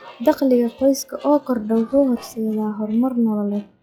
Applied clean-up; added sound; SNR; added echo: classical method log-MMSE.